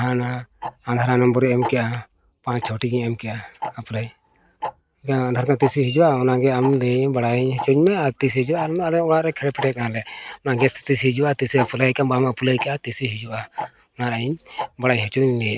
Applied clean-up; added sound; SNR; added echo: neural mask model Resemble Enhance denoiser.